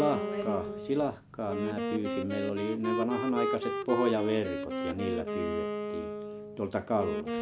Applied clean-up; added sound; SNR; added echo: none; Wind instrument, woodwind instrument; 2 dB; none.